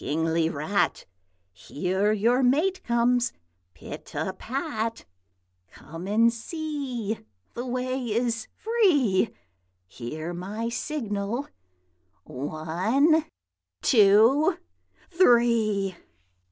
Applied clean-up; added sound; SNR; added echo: none; none; none; none.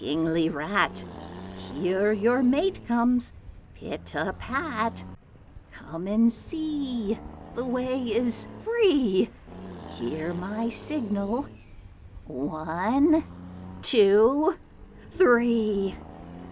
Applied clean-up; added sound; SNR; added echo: none; Accelerating, revving, vroom; 16 dB; none.